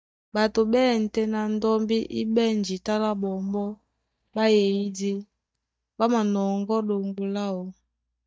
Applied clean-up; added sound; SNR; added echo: neural mask model DeepFilterNet 3.